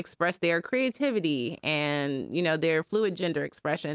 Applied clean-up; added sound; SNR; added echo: none; none; none; none.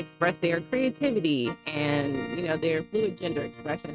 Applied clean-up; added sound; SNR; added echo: neural mask model RNNoise.